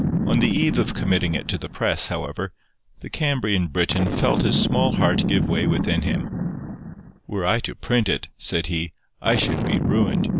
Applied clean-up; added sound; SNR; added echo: none; Boom; 2 dB; none.